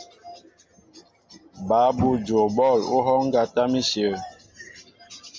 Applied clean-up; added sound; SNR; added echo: none; none; none; none.